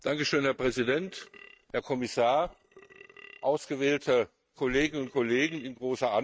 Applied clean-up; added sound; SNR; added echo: neural mask model RNNoise.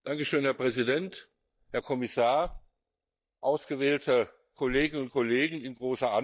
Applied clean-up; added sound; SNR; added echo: neural mask model DeepFilterNet 3.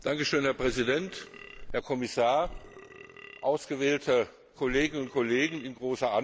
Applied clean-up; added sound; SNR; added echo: none; Burping, eructation; 16 dB; none.